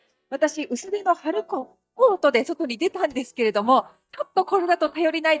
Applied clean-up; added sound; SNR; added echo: neural mask model DeepFilterNet 3.